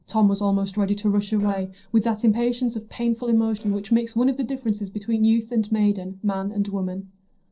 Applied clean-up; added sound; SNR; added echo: neural separator model SepFormer DNS4.